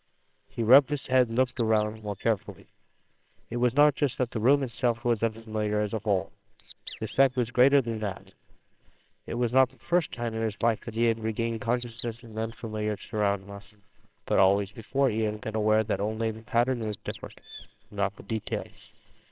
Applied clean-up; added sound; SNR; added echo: neural separator model SepFormer WHAMR!.